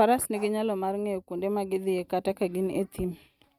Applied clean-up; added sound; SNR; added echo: neural mask model RNNoise.